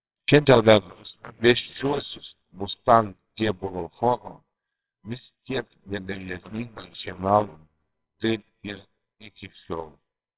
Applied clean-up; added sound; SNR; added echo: neural separator model SepFormer WHAMR!.